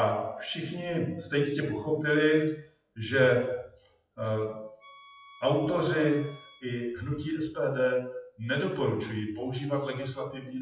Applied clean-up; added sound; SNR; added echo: classical method WPE with log-MMSE.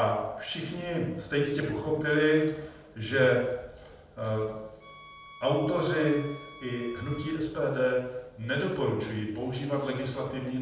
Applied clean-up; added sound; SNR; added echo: none; Bowed string instrument; 19 dB; reverberation time 0.7 s.